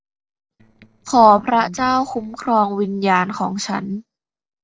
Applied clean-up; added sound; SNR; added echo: neural separator model SepFormer DNS4.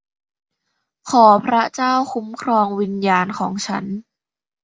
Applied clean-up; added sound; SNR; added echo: none; none; none; none.